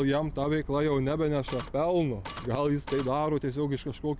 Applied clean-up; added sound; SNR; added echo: none; Printer; 13 dB; none.